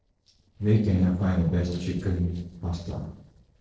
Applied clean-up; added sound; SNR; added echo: neural separator model SepFormer DNS4.